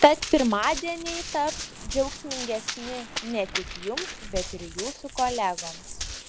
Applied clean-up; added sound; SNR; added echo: none; Run; 8 dB; none.